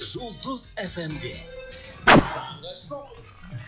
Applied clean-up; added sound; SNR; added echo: classical method log-MMSE.